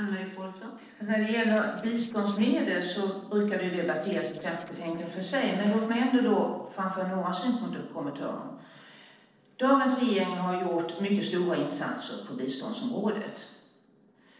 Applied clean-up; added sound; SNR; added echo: neural separator model SepFormer DNS4.